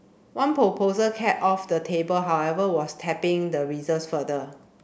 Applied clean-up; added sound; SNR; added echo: none; none; none; none.